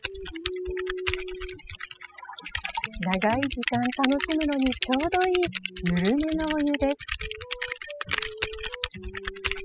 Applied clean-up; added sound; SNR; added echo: classical method spectral subtraction.